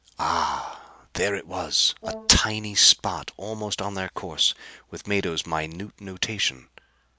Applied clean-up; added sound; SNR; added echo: none; Brass instrument; 16 dB; none.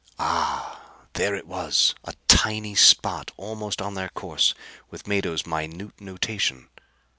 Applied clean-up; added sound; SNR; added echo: none; none; none; none.